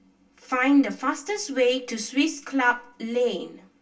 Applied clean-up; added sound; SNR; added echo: none; none; none; reverberation time 0.1 s.